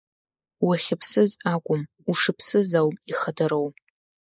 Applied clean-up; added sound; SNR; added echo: neural mask model Resemble Enhance denoiser.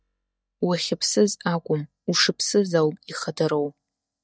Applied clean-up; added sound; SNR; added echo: neural mask model DeepFilterNet 3.